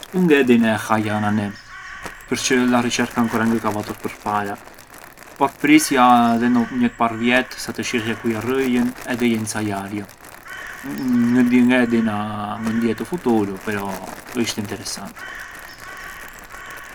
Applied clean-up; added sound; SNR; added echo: none; Crumpling, crinkling + Crow; 16 dB; none.